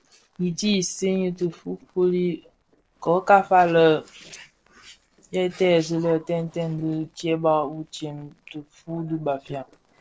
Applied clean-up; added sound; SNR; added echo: neural separator model SepFormer DNS4.